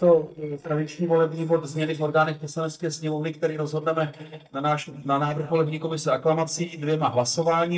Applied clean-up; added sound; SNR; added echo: neural mask model DeepFilterNet 3.